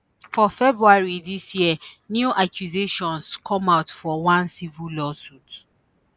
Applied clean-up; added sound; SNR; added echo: none; none; none; none.